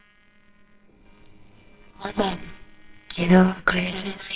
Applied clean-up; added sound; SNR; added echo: neural separator model SepFormer WHAMR!.